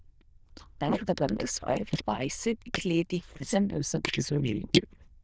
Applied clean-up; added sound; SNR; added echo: neural diffusion model UNIVERSE++.